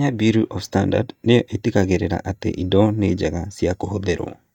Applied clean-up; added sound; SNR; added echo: neural mask model DeepFilterNet 3.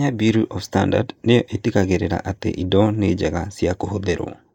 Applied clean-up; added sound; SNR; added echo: neural mask model Resemble Enhance denoiser.